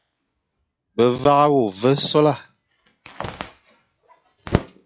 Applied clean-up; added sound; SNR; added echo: classical method log-MMSE.